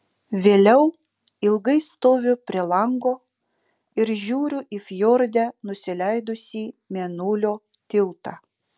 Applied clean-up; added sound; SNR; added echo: none; none; none; none.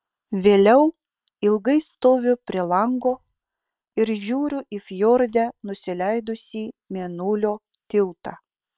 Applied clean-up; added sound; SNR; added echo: neural separator model SepFormer WHAM!.